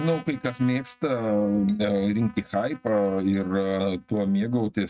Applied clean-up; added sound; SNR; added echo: neural mask model RNNoise.